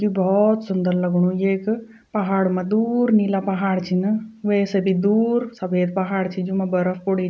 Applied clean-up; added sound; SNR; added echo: none; none; none; none.